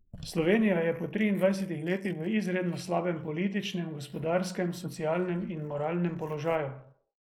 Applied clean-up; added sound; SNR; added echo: neural mask model Resemble Enhance denoiser.